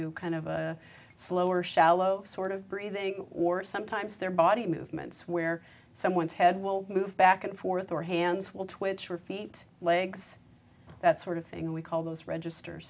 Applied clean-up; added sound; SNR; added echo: none; none; none; none.